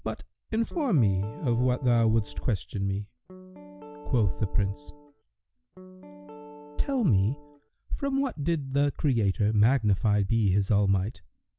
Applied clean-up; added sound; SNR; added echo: none; Guitar; 19 dB; none.